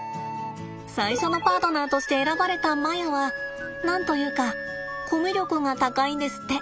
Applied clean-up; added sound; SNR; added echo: none; Wind instrument, woodwind instrument; 15 dB; none.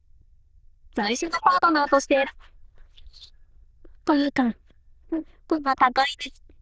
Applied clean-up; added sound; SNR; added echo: neural diffusion model UNIVERSE++.